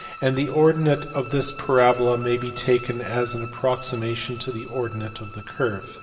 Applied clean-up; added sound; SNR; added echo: none; Bowed string instrument; 16 dB; reverberation time 1.5 s.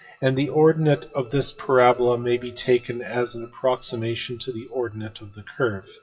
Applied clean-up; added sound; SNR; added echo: classical method WPE with log-MMSE.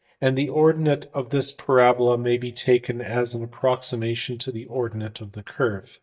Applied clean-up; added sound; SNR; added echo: neural mask model DeepFilterNet 3.